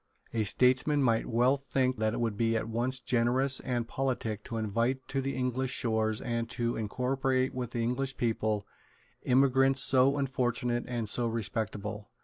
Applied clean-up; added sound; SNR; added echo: none; none; none; none.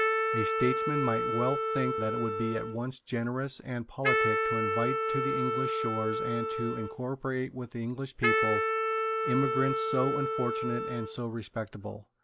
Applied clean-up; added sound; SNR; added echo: none; Wind instrument, woodwind instrument; -2 dB; none.